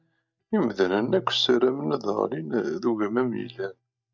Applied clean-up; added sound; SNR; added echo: neural mask model DeepFilterNet 3.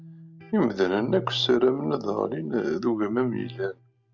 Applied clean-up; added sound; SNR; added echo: none; Electric guitar; 17 dB; none.